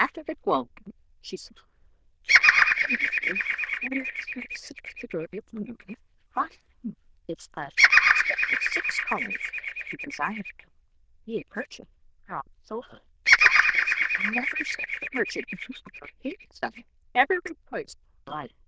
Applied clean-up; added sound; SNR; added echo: neural diffusion model UNIVERSE++.